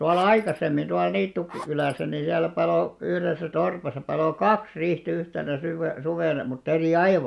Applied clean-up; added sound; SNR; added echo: none; Zipper (clothing); 16 dB; none.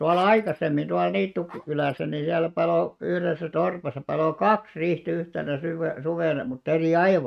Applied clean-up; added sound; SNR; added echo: neural mask model RNNoise.